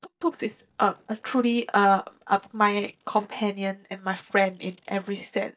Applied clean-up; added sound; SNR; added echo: neural mask model DeepFilterNet 3.